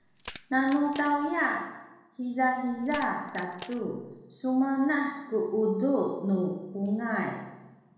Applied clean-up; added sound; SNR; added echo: none; Crack; 17 dB; reverberation time 1.0 s.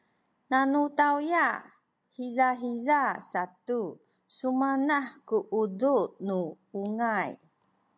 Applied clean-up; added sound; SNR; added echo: none; none; none; none.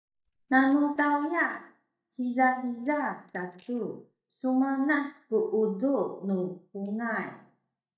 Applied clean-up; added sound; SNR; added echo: neural mask model DeepFilterNet 3.